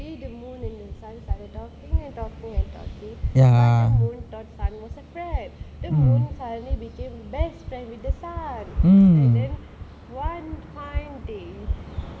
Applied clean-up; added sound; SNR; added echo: none; none; none; none.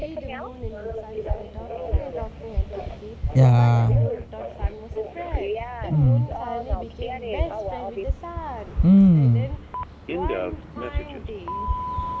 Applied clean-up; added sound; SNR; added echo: none; Telephone; 10 dB; none.